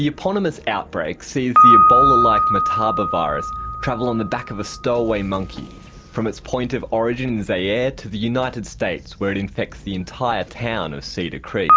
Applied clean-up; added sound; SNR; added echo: none; Piano; -2 dB; none.